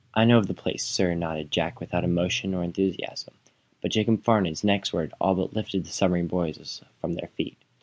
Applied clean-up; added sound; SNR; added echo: none; none; none; none.